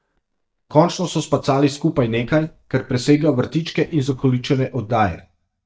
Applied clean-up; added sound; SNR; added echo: neural mask model DeepFilterNet 3.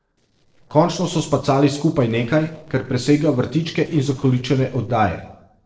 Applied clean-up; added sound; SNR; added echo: neural separator model SepFormer DNS4.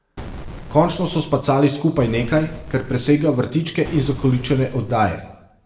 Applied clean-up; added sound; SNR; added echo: none; Boom; 15 dB; reverberation time 0.8 s.